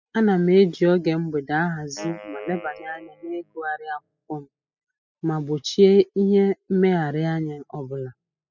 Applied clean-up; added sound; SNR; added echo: classical method spectral subtraction.